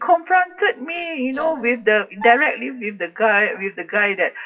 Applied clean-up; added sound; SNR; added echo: classical method WPE with log-MMSE.